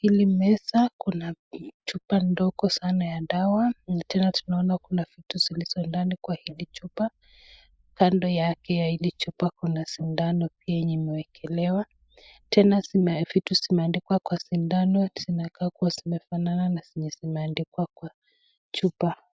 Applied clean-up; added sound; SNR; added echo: neural mask model Resemble Enhance denoiser.